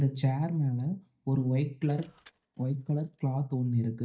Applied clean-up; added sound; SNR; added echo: neural mask model DeepFilterNet 3.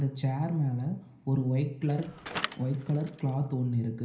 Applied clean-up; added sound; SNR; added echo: none; Bicycle; 12 dB; reverberation time 0.5 s.